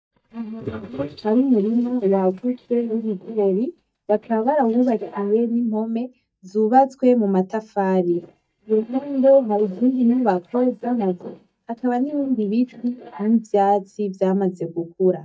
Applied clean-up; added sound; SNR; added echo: neural mask model DeepFilterNet 3.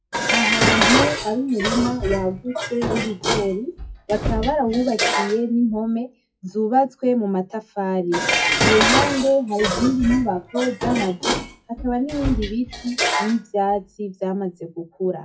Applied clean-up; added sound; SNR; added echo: classical method WPE with log-MMSE.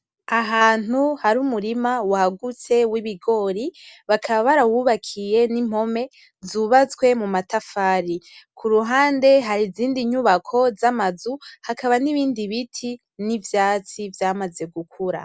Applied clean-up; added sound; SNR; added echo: none; none; none; none.